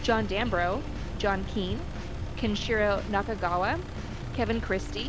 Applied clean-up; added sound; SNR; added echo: none; Engine; 6 dB; none.